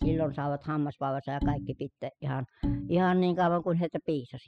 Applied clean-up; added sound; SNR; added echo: classical method spectral subtraction.